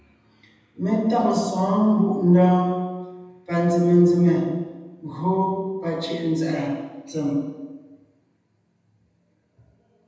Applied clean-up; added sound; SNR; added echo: none; none; none; reverberation time 1.1 s.